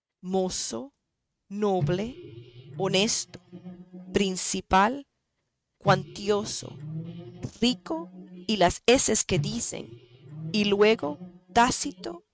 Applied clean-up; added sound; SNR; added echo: neural mask model RNNoise.